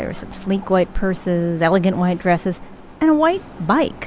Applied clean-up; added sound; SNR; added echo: none; none; none; none.